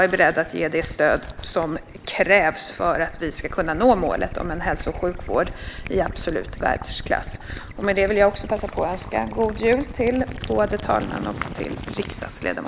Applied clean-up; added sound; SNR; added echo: none; Gurgling / Liquid; 11 dB; none.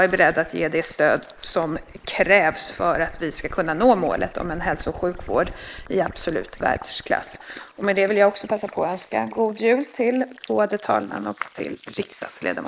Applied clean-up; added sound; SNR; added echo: neural mask model Resemble Enhance denoiser.